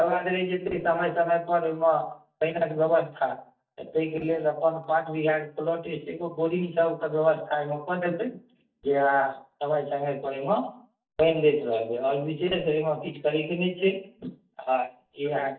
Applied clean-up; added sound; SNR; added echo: neural mask model DeepFilterNet 3.